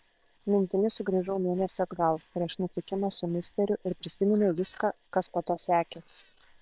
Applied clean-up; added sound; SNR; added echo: neural separator model SepFormer WHAM!.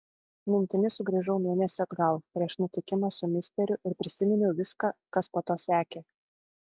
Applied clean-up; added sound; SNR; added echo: none; none; none; none.